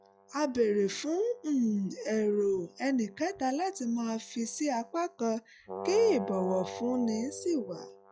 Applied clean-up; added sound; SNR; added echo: classical method log-MMSE.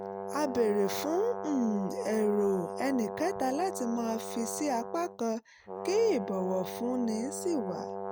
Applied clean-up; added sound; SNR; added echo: none; Brass instrument; 7 dB; none.